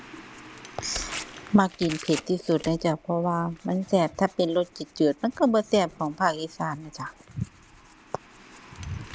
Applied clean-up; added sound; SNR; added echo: none; Tearing; 18 dB; none.